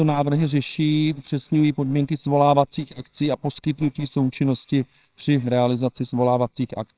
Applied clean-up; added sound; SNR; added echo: neural separator model SepFormer WHAMR!.